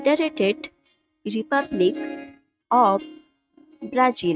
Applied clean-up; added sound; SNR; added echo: neural mask model RNNoise.